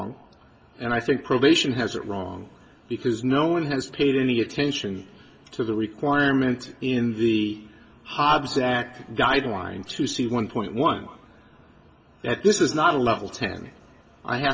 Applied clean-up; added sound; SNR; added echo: none; none; none; reverberation time 2.5 s.